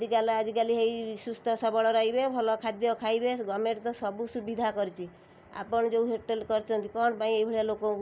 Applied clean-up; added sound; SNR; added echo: none; none; none; none.